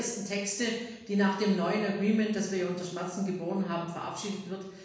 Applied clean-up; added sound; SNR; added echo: none; none; none; reverberation time 1.1 s.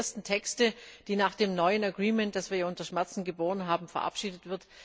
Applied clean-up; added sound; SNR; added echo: none; none; none; none.